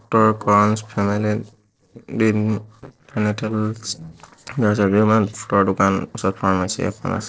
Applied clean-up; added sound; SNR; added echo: neural separator model SepFormer DNS4.